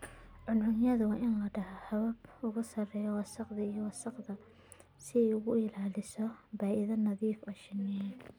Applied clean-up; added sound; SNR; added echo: none; none; none; none.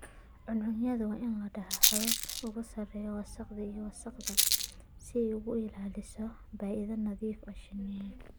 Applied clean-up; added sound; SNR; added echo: none; Rattle; 0 dB; none.